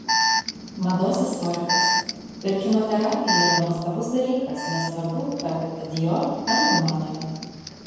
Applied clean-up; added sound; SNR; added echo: none; Alarm; 2 dB; reverberation time 1.2 s.